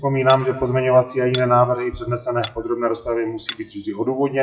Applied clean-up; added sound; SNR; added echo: classical method WPE with log-MMSE.